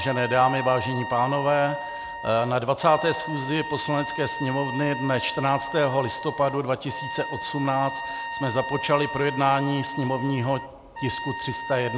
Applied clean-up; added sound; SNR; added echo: none; Trumpet; 8 dB; none.